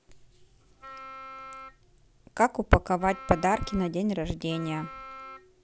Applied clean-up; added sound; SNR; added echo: none; Wind instrument, woodwind instrument; 15 dB; none.